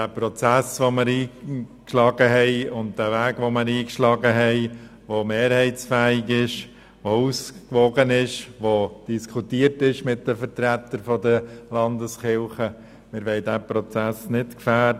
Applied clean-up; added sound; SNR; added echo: none; none; none; none.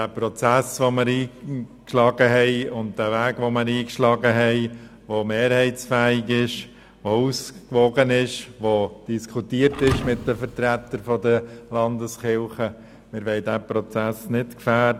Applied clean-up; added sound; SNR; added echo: none; Thump, thud; 12 dB; none.